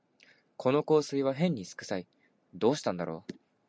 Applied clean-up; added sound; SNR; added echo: none; none; none; none.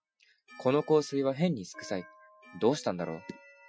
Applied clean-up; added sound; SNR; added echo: classical method Wiener filter.